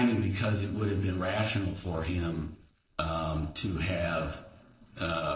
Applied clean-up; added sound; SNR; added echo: neural separator model SepFormer DNS4.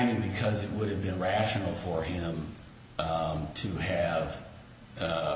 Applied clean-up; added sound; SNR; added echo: none; none; none; none.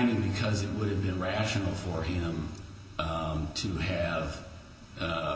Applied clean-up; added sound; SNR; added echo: none; Bowed string instrument; 17 dB; reverberation time 0.5 s.